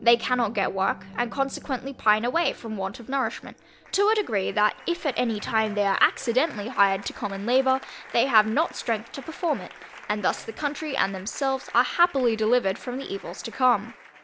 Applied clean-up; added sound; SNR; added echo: none; Applause; 20 dB; none.